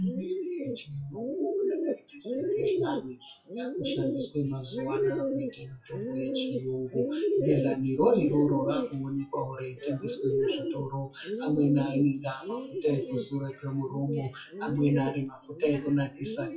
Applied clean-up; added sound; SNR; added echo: classical method WPE with log-MMSE.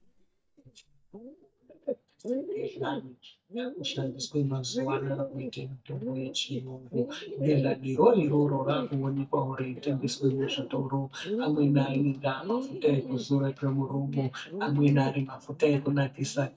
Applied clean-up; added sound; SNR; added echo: neural mask model DeepFilterNet 3.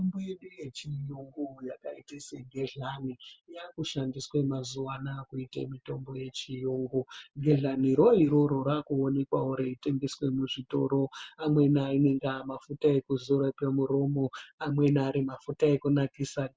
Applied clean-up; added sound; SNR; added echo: none; none; none; none.